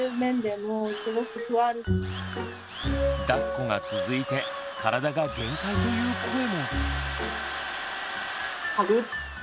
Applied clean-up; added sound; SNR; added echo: none; Drill; 8 dB; none.